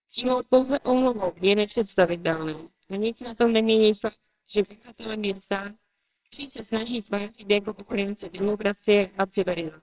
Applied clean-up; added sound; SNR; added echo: neural separator model SepFormer WHAMR!.